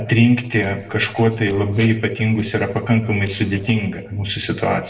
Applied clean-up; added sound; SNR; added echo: neural separator model SepFormer DNS4.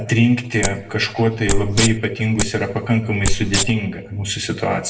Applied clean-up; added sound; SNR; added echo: none; Wild animals; 3 dB; reverberation time 0.7 s.